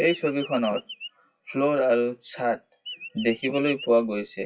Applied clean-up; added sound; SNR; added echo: classical method WPE with log-MMSE.